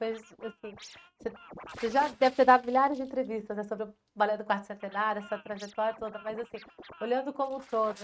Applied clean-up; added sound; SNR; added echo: neural mask model RNNoise.